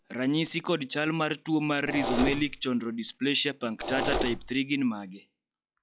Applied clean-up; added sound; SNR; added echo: classical method log-MMSE.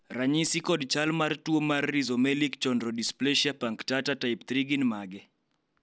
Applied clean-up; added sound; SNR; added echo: none; none; none; none.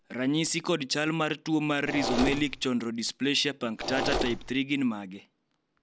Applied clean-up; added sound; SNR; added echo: none; Mechanisms; 3 dB; none.